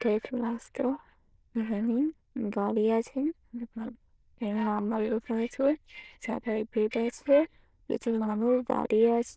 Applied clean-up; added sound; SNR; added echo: neural diffusion model UNIVERSE++.